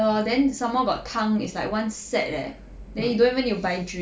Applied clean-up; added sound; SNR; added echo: none; none; none; none.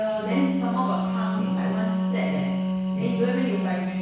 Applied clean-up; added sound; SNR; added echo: none; Wind instrument, woodwind instrument; -3 dB; reverberation time 1.1 s.